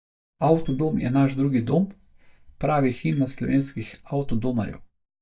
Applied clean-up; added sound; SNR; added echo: neural mask model DeepFilterNet 3.